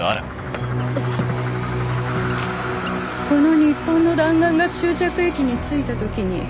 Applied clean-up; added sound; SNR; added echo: none; Bird; 15 dB; none.